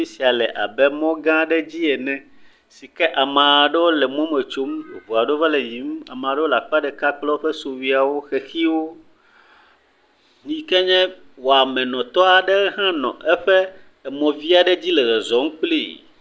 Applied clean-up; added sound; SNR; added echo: none; none; none; none.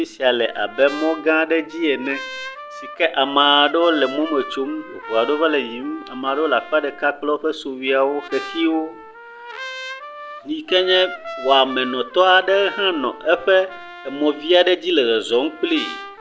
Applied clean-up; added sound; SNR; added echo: none; Trumpet; 15 dB; none.